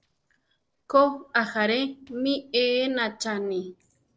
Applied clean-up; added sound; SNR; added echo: neural separator model SepFormer DNS4.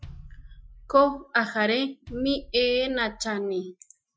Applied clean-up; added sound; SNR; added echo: classical method Wiener filter.